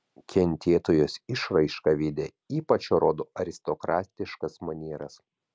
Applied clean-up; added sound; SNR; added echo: none; none; none; none.